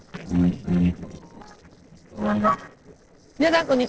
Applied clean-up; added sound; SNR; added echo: neural separator model SepFormer DNS4.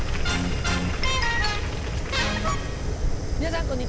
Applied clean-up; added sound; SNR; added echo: none; Fire; -4 dB; none.